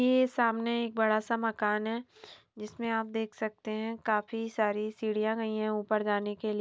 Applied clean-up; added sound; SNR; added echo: none; none; none; none.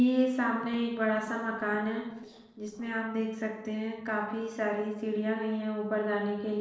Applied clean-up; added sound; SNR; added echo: neural separator model SepFormer DNS4.